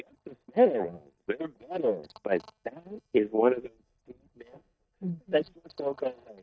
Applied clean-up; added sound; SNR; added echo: neural mask model DeepFilterNet 3.